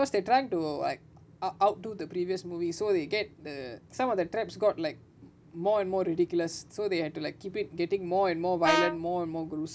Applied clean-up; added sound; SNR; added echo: none; Brass instrument; 1 dB; none.